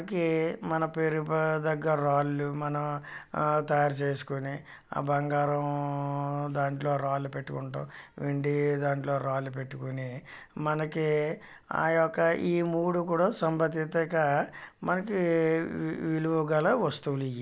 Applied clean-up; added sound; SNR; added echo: none; none; none; none.